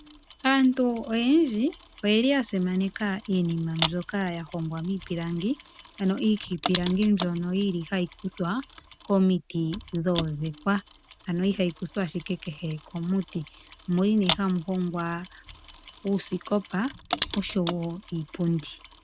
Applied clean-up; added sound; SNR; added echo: none; Mechanisms; 9 dB; none.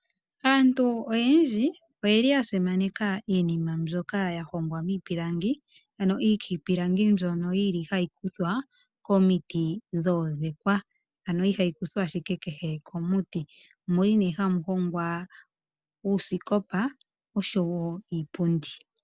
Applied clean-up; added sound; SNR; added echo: none; none; none; none.